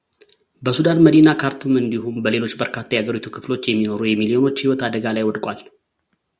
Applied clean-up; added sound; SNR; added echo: none; none; none; none.